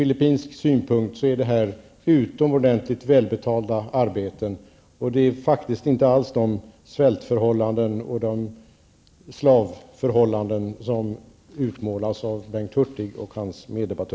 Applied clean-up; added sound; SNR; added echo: none; none; none; none.